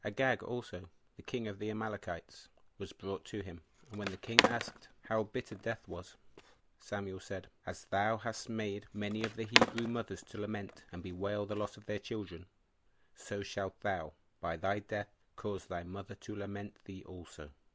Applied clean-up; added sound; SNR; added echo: none; Skateboard; -1 dB; none.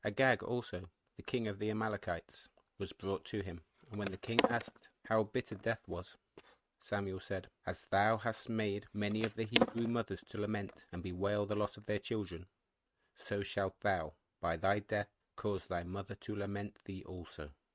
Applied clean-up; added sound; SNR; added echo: neural mask model RNNoise.